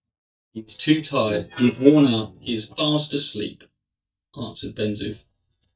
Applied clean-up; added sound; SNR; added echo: neural mask model DeepFilterNet 3.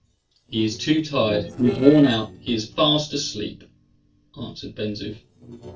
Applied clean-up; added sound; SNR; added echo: neural separator model SepFormer DNS4.